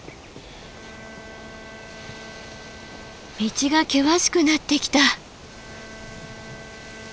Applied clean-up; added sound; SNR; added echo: none; Bowed string instrument; 20 dB; none.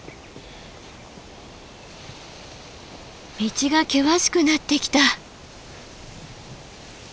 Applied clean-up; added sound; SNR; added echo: none; none; none; none.